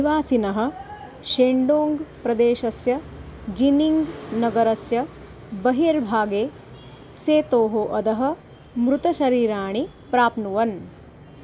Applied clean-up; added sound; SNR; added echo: none; none; none; none.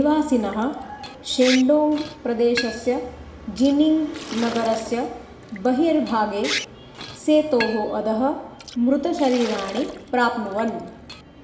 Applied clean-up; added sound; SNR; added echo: none; Liquid; 14 dB; reverberation time 0.9 s.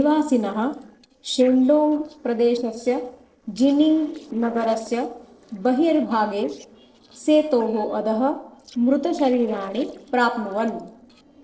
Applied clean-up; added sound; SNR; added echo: neural separator model SepFormer DNS4.